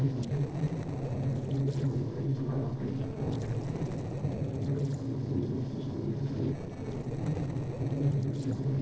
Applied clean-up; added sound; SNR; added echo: neural separator model SepFormer DNS4.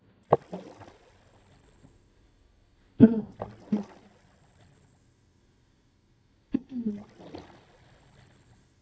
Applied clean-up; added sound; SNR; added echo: neural mask model DeepFilterNet 3.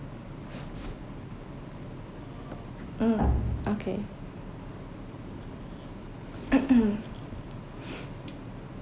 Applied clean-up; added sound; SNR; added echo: none; none; none; none.